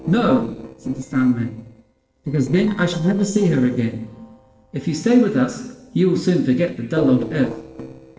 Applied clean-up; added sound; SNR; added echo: neural separator model SepFormer DNS4.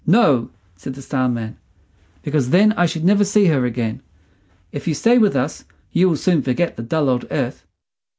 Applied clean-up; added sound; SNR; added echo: none; none; none; none.